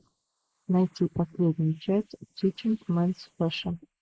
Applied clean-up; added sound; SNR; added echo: neural mask model Resemble Enhance denoiser.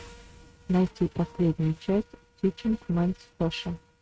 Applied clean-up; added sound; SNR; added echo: neural mask model RNNoise.